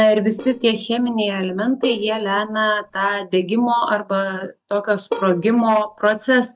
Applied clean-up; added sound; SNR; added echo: neural mask model DeepFilterNet 3.